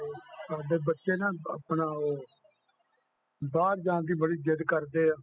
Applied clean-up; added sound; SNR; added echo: classical method spectral subtraction.